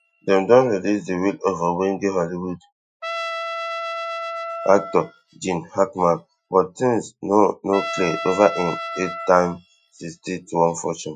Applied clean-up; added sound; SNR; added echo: classical method Wiener filter.